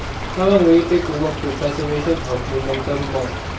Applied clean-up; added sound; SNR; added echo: none; Stream / Trickle, dribble; 7 dB; reverberation time 0.2 s.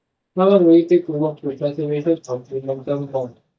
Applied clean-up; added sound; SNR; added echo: neural mask model DeepFilterNet 3.